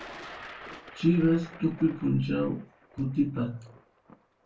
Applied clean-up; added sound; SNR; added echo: none; Thunder; 18 dB; reverberation time 0.2 s.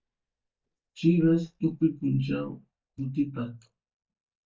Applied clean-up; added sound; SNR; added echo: neural mask model DeepFilterNet 3.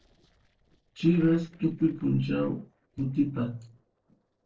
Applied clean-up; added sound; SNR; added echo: neural separator model SepFormer DNS4.